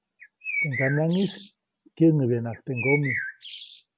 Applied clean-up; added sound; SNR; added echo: none; Bird; 5 dB; none.